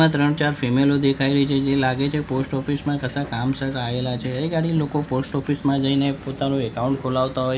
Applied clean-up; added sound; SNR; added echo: none; none; none; none.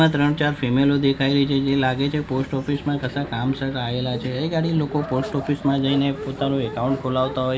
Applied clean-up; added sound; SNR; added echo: none; Dog; 17 dB; none.